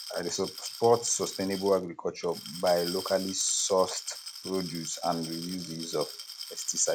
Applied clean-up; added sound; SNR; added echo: none; Glass; 11 dB; none.